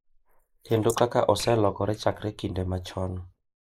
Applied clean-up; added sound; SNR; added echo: neural mask model Resemble Enhance denoiser.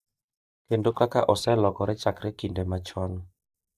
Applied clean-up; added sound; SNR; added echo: neural mask model DeepFilterNet 3.